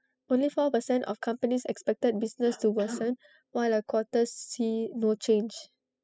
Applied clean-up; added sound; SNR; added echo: classical method spectral subtraction.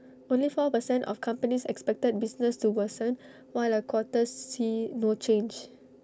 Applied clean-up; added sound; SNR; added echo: none; none; none; none.